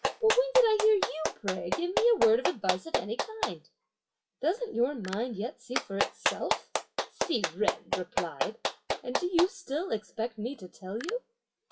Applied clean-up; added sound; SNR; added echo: classical method WPE with log-MMSE.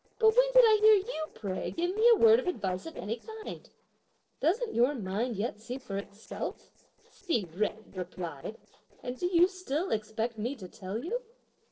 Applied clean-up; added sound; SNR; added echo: neural separator model SepFormer DNS4.